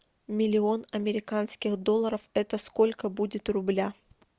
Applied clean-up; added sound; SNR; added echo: none; none; none; none.